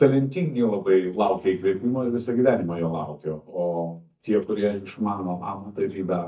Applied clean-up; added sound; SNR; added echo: neural mask model DeepFilterNet 3.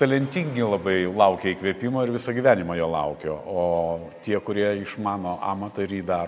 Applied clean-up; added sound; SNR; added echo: none; none; none; none.